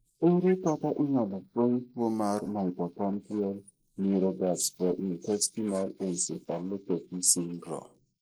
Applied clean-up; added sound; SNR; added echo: neural mask model Resemble Enhance denoiser.